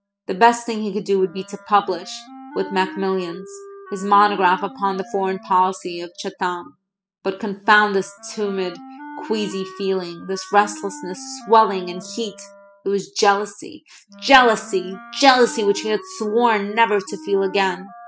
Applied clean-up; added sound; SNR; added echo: classical method spectral subtraction.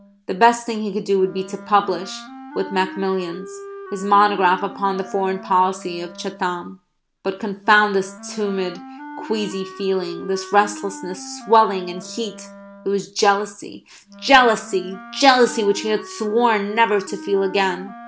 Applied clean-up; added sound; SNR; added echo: none; Wind instrument, woodwind instrument; 16 dB; none.